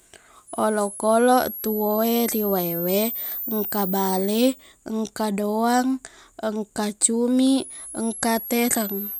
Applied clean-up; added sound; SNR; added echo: none; Camera; 3 dB; none.